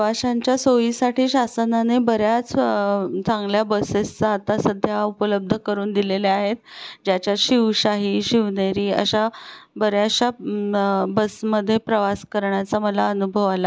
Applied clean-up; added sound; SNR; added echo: none; none; none; none.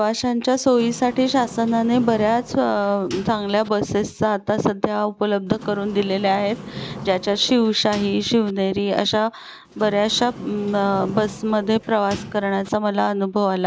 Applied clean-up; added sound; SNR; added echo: none; Sliding door; 15 dB; none.